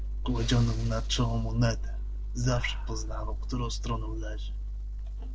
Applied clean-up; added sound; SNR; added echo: neural separator model SepFormer DNS4.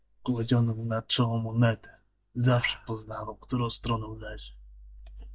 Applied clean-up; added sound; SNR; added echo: neural mask model DeepFilterNet 3.